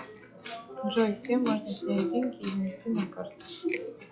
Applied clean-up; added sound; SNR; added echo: classical method log-MMSE.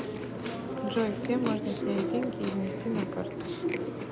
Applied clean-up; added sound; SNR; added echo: none; Chewing, mastication; 0 dB; none.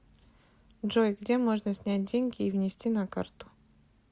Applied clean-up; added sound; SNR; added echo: none; none; none; none.